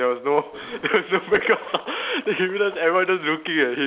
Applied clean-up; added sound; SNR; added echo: none; none; none; none.